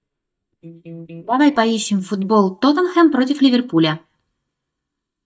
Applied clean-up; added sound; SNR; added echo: neural mask model DeepFilterNet 3.